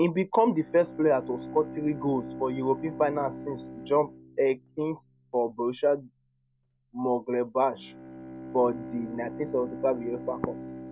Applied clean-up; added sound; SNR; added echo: none; Bowed string instrument; 13 dB; none.